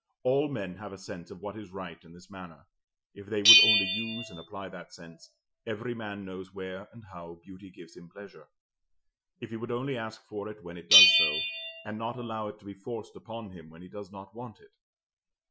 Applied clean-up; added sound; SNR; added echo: classical method Wiener filter.